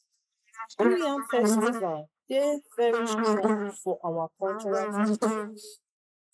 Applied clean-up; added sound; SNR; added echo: neural mask model Resemble Enhance denoiser.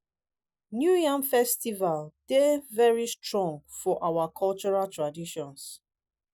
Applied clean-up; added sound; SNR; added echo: none; none; none; none.